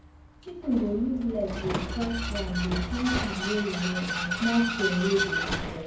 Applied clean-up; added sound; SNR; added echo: none; Vehicle; 3 dB; reverberation time 0.9 s.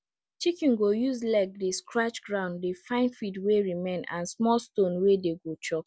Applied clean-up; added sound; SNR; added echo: none; none; none; none.